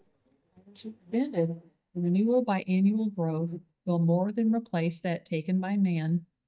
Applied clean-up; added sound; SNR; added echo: neural mask model DeepFilterNet 3.